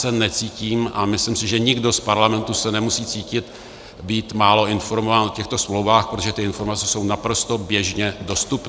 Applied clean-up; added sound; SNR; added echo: none; none; none; none.